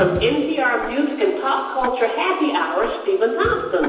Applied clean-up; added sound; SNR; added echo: none; Tick-tock; 19 dB; reverberation time 1.0 s.